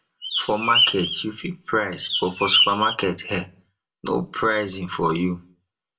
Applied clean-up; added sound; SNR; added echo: none; Bird; -2 dB; reverberation time 0.2 s.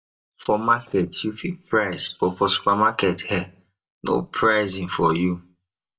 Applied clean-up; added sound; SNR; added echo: neural mask model DeepFilterNet 3.